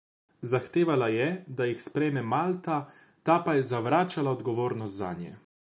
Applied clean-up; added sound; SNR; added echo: none; none; none; none.